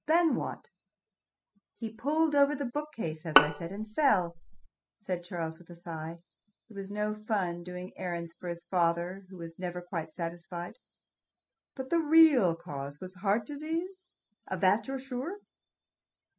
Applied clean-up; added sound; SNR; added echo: classical method spectral subtraction.